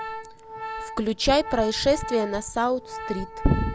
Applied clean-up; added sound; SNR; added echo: none; Organ; 11 dB; none.